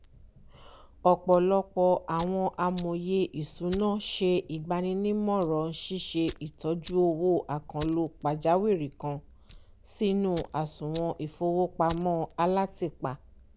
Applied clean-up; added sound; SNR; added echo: none; Fire; 14 dB; none.